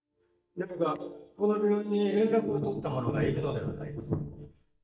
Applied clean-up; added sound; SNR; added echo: neural mask model DeepFilterNet 3.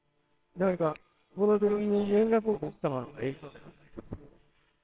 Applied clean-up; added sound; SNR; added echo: neural separator model SepFormer WHAMR!.